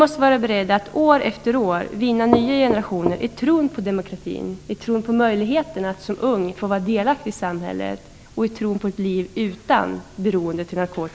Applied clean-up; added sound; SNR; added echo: none; none; none; none.